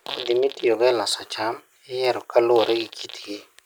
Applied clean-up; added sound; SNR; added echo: none; Fart; 14 dB; none.